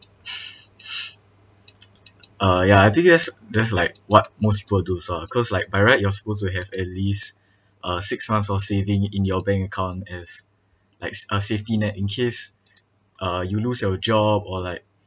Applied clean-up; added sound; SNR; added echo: none; none; none; none.